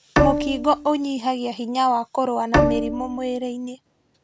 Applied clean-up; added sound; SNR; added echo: none; Bowed string instrument; 0 dB; none.